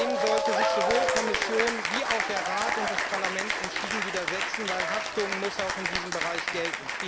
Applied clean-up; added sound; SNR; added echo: none; Applause / Cheering; -4 dB; none.